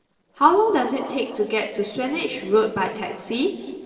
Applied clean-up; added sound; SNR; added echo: neural separator model SepFormer DNS4.